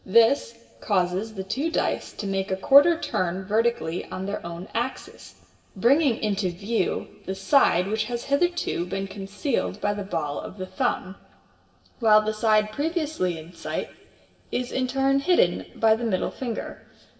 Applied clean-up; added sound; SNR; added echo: none; none; none; reverberation time 2.7 s.